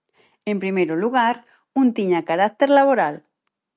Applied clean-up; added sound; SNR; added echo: none; none; none; none.